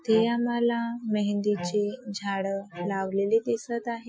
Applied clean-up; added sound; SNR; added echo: classical method Wiener filter.